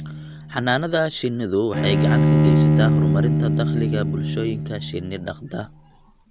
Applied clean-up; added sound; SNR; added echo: none; Bowed string instrument; -5 dB; none.